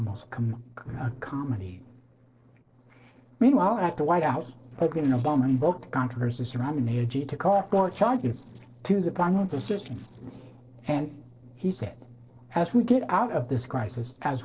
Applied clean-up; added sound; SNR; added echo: neural separator model SepFormer DNS4.